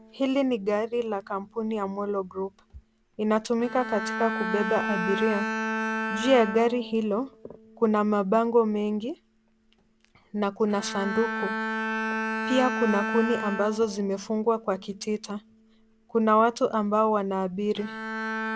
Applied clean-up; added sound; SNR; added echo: none; Bowed string instrument; 7 dB; none.